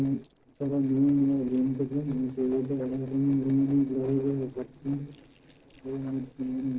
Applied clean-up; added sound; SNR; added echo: neural separator model SepFormer DNS4.